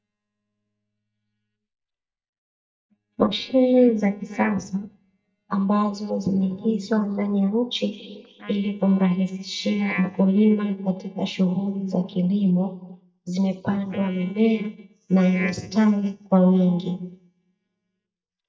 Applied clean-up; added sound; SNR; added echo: neural mask model DeepFilterNet 3.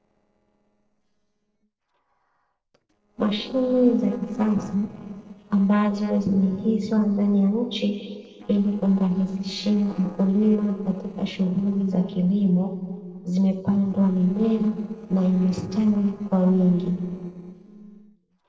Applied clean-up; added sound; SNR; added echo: neural separator model SepFormer DNS4.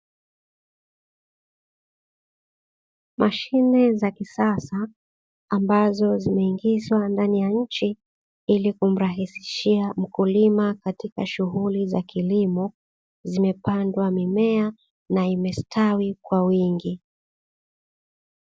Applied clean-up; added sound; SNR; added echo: none; none; none; none.